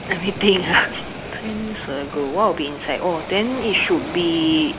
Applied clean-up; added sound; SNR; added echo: none; Waves, surf; 11 dB; none.